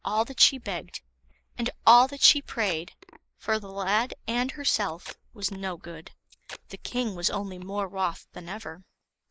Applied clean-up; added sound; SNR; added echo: neural mask model Resemble Enhance denoiser.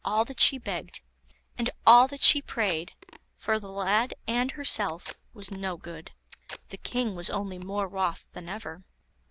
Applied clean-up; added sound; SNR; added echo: none; Packing tape, duct tape; 19 dB; none.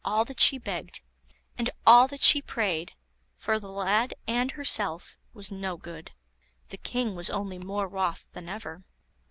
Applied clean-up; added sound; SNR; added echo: none; none; none; none.